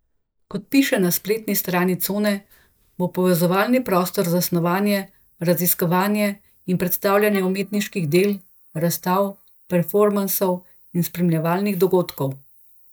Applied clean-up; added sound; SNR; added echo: neural mask model DeepFilterNet 3.